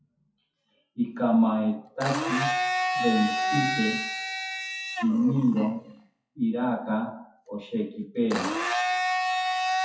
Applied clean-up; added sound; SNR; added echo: classical method WPE with log-MMSE.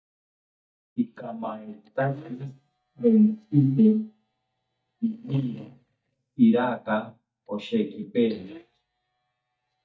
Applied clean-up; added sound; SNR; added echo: neural mask model DeepFilterNet 3.